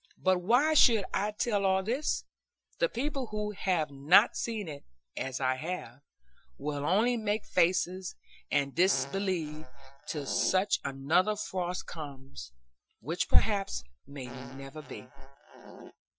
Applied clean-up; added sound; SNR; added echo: classical method Wiener filter.